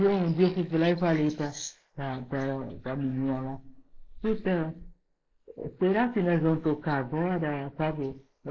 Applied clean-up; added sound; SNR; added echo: neural mask model Resemble Enhance denoiser.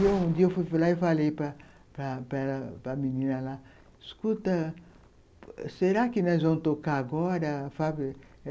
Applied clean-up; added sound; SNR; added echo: none; none; none; none.